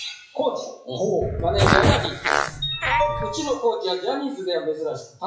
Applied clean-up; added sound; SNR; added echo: classical method WPE with log-MMSE.